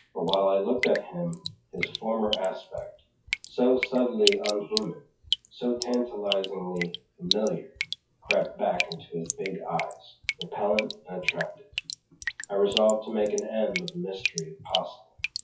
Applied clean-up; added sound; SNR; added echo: classical method WPE with log-MMSE.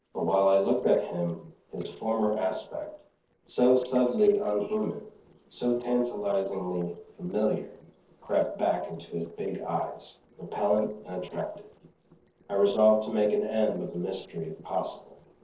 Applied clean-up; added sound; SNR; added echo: neural separator model SepFormer DNS4.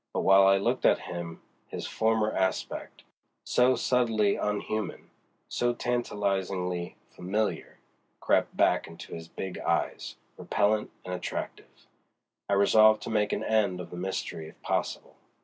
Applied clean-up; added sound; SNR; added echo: none; none; none; none.